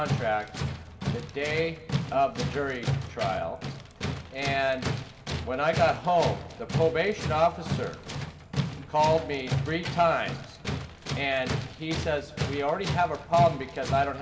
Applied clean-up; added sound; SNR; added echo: none; Tools; 4 dB; reverberation time 3.0 s.